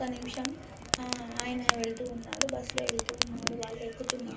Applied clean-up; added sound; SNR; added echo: none; Fire; -1 dB; reverberation time 0.3 s.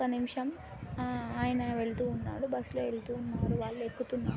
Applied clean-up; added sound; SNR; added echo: none; none; none; none.